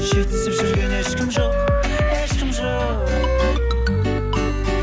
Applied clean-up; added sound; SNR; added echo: none; Wind instrument, woodwind instrument; 6 dB; none.